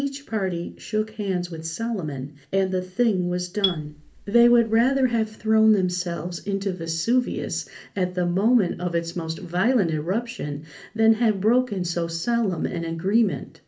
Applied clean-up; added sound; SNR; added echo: none; Marimba, xylophone; 11 dB; reverberation time 0.3 s.